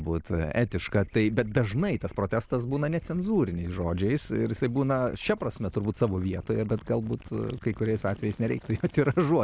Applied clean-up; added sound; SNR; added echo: none; Gurgling / Liquid; 20 dB; none.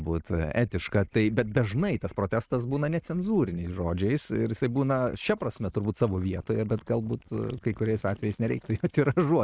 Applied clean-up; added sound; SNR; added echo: neural mask model RNNoise.